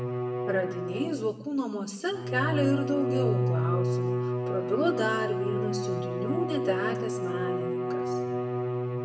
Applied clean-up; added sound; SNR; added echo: none; Bowed string instrument; -2 dB; reverberation time 0.7 s.